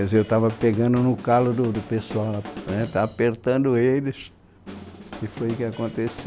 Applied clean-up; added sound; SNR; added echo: none; Drum kit; 16 dB; none.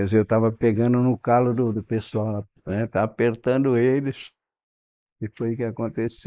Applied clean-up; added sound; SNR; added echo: neural mask model Resemble Enhance denoiser.